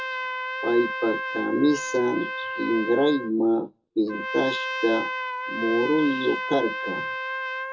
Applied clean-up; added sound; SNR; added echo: none; Trumpet; 5 dB; reverberation time 0.2 s.